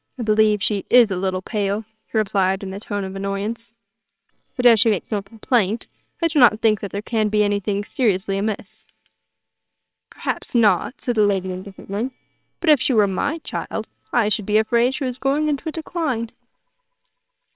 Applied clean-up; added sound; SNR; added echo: neural separator model SepFormer WHAMR!.